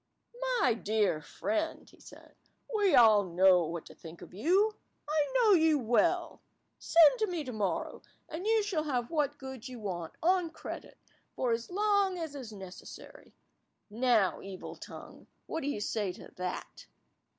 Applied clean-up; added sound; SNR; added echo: none; none; none; none.